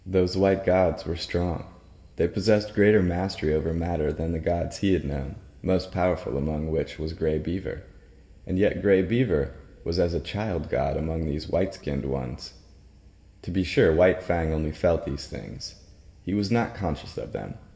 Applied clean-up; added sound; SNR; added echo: none; none; none; reverberation time 1.3 s.